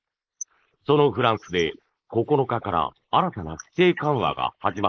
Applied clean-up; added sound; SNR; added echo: neural mask model Resemble Enhance denoiser.